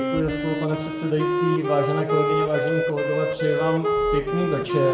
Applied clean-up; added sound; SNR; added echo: none; Wind instrument, woodwind instrument; -1 dB; reverberation time 0.7 s.